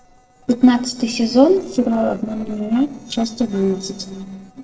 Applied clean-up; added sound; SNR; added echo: neural separator model SepFormer DNS4.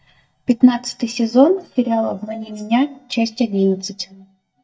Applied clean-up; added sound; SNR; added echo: neural mask model DeepFilterNet 3.